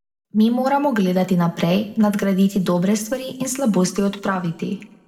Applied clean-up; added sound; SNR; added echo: none; none; none; reverberation time 1.0 s.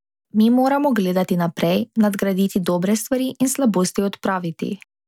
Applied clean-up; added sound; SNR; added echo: none; none; none; none.